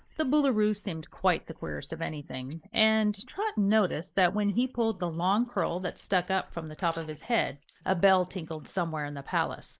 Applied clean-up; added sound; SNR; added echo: neural mask model Resemble Enhance denoiser.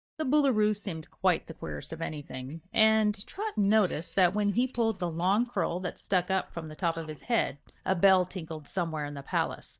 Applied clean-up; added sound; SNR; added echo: neural mask model DeepFilterNet 3.